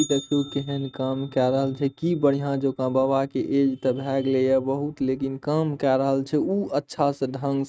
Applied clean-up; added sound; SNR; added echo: neural mask model RNNoise.